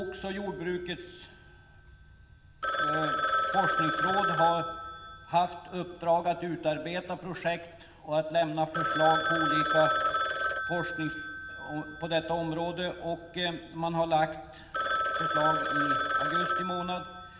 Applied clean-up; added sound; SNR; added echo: none; Telephone; 1 dB; reverberation time 1.6 s.